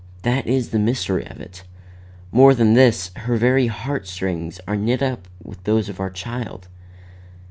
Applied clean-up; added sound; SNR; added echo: none; none; none; none.